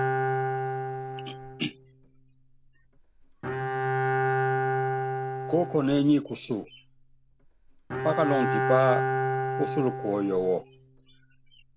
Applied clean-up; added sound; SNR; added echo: none; Bowed string instrument; 0 dB; none.